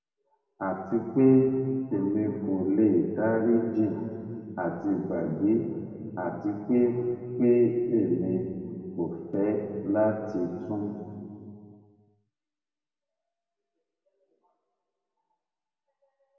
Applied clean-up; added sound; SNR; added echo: none; none; none; reverberation time 2.3 s.